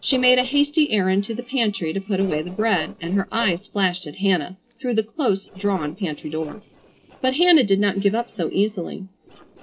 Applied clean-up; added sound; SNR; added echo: neural separator model SepFormer DNS4.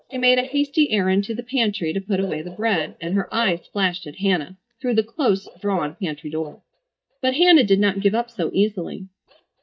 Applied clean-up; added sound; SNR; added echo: neural mask model DeepFilterNet 3.